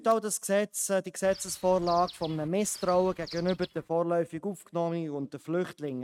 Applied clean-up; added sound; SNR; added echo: neural mask model RNNoise.